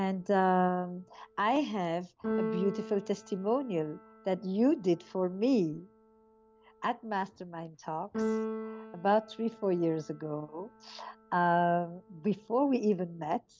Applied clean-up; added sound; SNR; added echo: none; Keyboard (musical); 11 dB; none.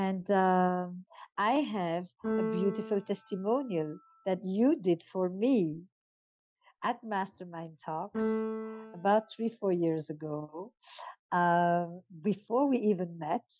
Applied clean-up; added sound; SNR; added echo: classical method Wiener filter.